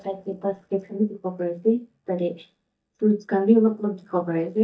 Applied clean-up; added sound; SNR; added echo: neural mask model DeepFilterNet 3.